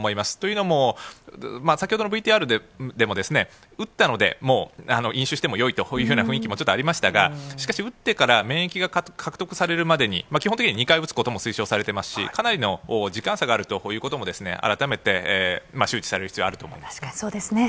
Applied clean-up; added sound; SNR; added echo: none; none; none; none.